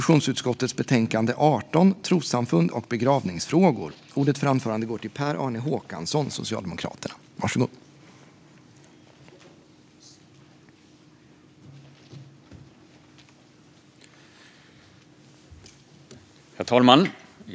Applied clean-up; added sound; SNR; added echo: none; none; none; none.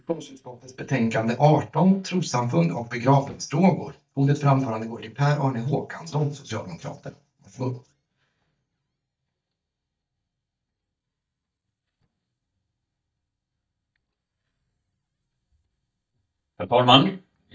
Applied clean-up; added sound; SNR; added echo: neural mask model DeepFilterNet 3.